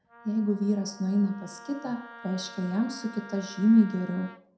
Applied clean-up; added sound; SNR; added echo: none; Wind instrument, woodwind instrument; 19 dB; reverberation time 0.6 s.